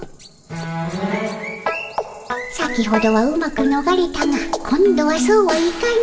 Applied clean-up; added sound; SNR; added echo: none; none; none; reverberation time 0.7 s.